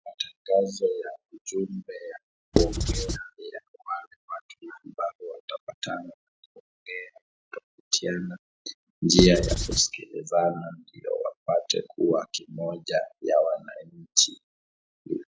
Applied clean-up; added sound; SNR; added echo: classical method log-MMSE.